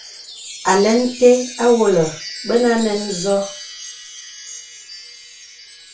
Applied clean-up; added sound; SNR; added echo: none; Chime; 14 dB; reverberation time 0.2 s.